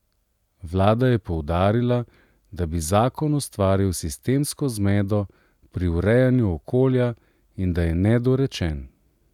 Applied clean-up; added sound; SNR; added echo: none; none; none; none.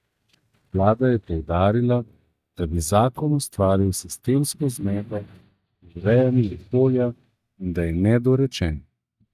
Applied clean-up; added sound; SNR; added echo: neural mask model DeepFilterNet 3.